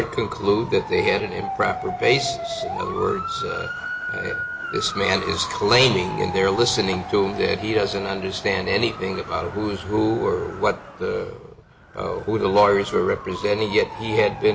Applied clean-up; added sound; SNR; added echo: none; Motor vehicle (road) / Siren; 10 dB; none.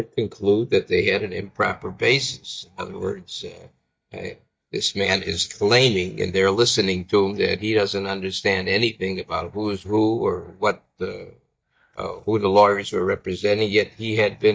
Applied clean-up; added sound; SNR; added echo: neural mask model DeepFilterNet 3.